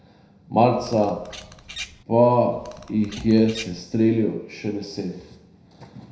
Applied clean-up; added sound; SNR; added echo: none; Bird vocalization, bird call, bird song; 17 dB; reverberation time 0.7 s.